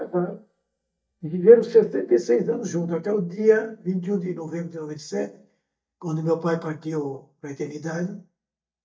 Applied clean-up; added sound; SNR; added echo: neural mask model DeepFilterNet 3.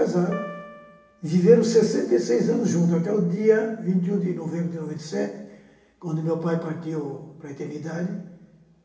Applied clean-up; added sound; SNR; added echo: none; Piano; 17 dB; reverberation time 1.1 s.